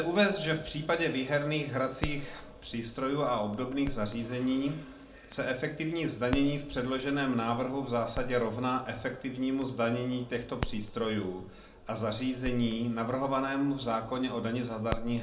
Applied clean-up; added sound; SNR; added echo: none; Crackle; 12 dB; reverberation time 0.4 s.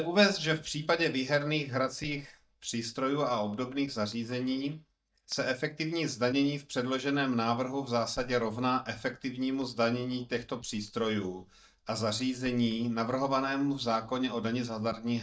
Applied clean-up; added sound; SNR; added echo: neural mask model DeepFilterNet 3.